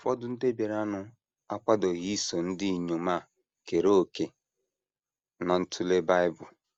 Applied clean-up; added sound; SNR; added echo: none; none; none; none.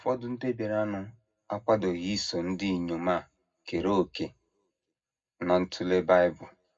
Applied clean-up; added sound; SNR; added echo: none; none; none; reverberation time 0.3 s.